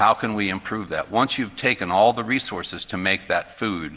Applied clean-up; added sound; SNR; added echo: none; none; none; none.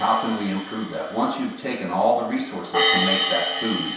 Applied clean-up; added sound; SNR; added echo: none; Hi-hat; 2 dB; reverberation time 0.7 s.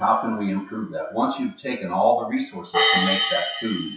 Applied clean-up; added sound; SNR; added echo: classical method WPE with log-MMSE.